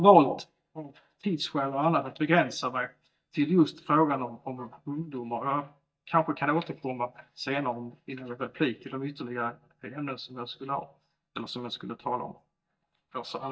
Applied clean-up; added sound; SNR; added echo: neural mask model DeepFilterNet 3.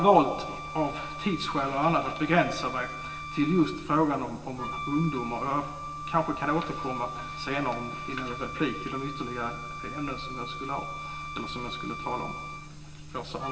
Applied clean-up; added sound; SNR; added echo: none; Wind instrument, woodwind instrument; 9 dB; reverberation time 1.0 s.